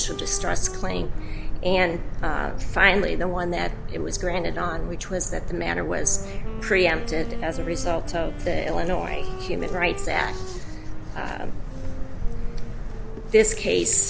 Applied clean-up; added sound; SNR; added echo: none; Wind instrument, woodwind instrument; 17 dB; none.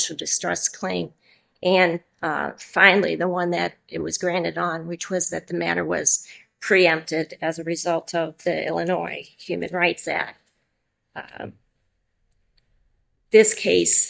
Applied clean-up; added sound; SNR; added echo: neural mask model DeepFilterNet 3.